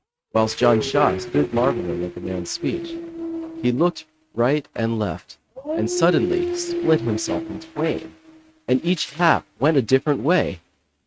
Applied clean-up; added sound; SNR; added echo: neural mask model RNNoise.